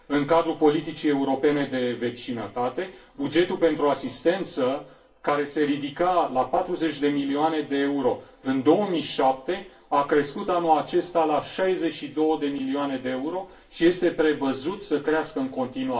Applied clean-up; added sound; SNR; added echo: none; none; none; reverberation time 0.3 s.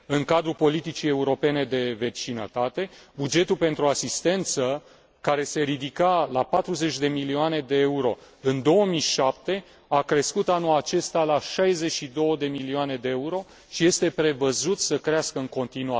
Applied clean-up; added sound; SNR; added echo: none; none; none; none.